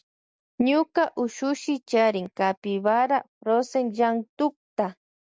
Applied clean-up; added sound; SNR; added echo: none; none; none; none.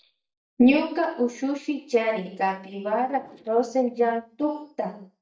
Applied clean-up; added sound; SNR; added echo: neural mask model DeepFilterNet 3.